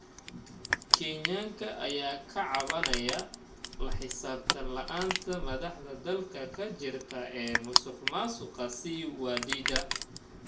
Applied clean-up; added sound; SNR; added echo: none; Crushing; -1 dB; reverberation time 0.3 s.